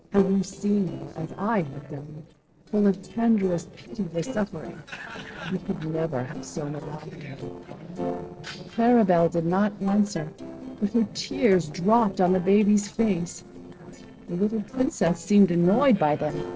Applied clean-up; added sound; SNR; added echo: neural separator model SepFormer DNS4.